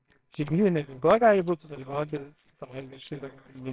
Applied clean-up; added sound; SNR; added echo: neural separator model SepFormer WHAMR!.